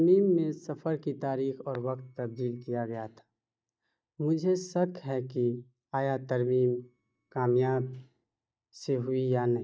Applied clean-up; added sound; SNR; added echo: neural mask model DeepFilterNet 3.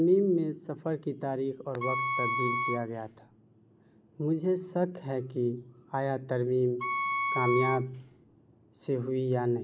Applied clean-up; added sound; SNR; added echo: none; Wind instrument, woodwind instrument; 2 dB; none.